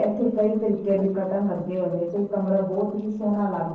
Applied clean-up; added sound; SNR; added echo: neural separator model SepFormer DNS4.